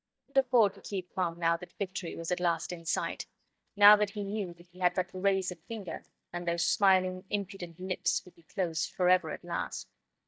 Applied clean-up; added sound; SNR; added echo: neural mask model DeepFilterNet 3.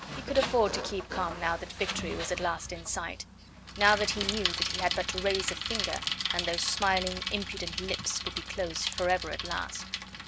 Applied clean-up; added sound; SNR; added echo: none; Bicycle; 4 dB; none.